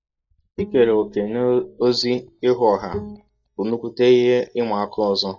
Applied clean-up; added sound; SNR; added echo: neural mask model DeepFilterNet 3.